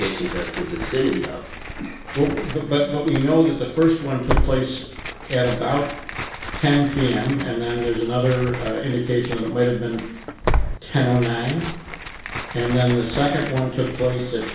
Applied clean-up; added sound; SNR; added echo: none; Tearing; 7 dB; reverberation time 0.6 s.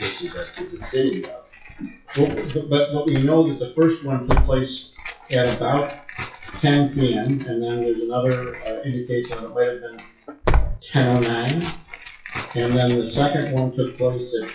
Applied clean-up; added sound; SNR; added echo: classical method WPE with log-MMSE.